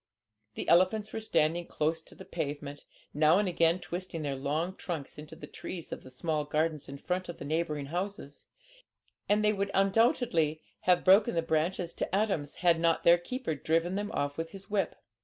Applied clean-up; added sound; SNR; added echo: none; none; none; none.